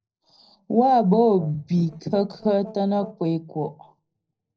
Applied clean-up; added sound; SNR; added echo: neural separator model SepFormer DNS4.